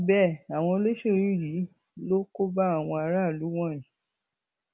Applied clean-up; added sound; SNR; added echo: none; none; none; none.